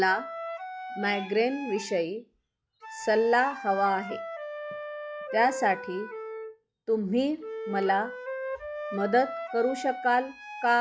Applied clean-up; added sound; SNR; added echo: classical method log-MMSE.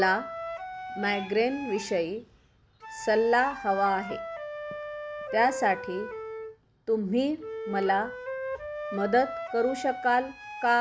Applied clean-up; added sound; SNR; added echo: none; Wind instrument, woodwind instrument; 9 dB; none.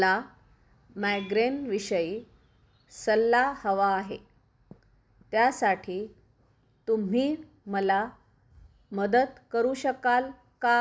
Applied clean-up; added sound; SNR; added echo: none; none; none; none.